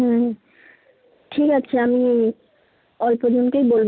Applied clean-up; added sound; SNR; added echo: none; none; none; none.